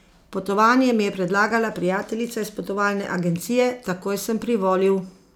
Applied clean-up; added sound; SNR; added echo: none; none; none; none.